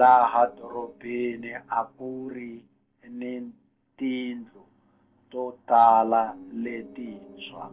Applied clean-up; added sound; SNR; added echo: neural separator model SepFormer DNS4.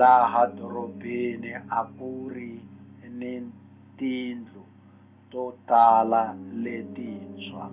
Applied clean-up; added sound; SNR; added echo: none; Piano; 17 dB; reverberation time 0.3 s.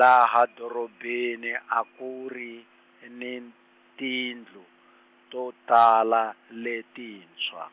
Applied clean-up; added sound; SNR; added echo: none; none; none; none.